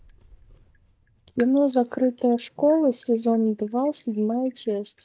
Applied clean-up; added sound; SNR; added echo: neural mask model DeepFilterNet 3.